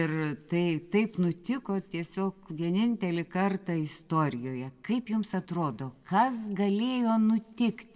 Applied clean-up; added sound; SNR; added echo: none; none; none; reverberation time 0.7 s.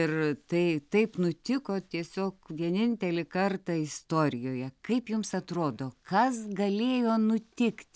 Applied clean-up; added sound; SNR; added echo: none; none; none; none.